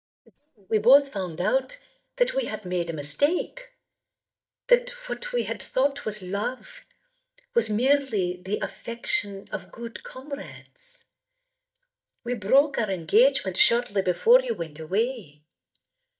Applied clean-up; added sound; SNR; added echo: neural mask model DeepFilterNet 3.